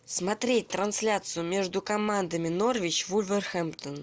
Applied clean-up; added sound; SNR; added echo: none; none; none; none.